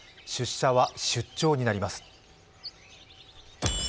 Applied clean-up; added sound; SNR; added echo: none; Bird; 20 dB; none.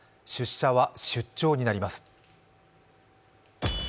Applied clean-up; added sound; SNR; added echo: none; none; none; none.